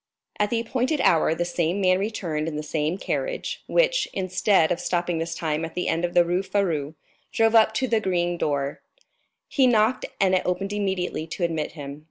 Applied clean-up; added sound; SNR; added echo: none; none; none; none.